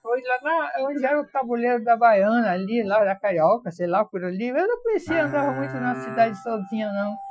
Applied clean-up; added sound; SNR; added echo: classical method Wiener filter.